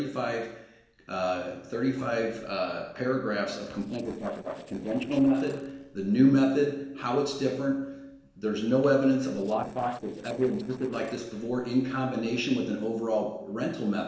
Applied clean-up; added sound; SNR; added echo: neural separator model SepFormer DNS4.